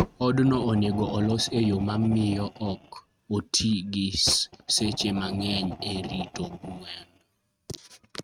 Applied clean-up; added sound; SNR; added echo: neural mask model RNNoise.